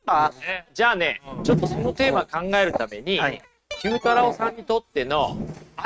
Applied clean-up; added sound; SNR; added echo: neural mask model RNNoise.